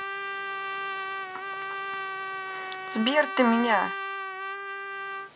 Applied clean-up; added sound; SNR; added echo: none; Trumpet; 3 dB; none.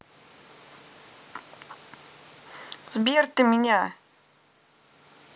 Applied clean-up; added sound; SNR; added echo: none; none; none; none.